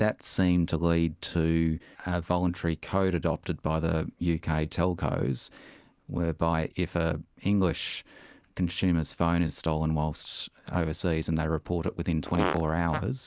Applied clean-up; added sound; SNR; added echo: none; Fart; 6 dB; none.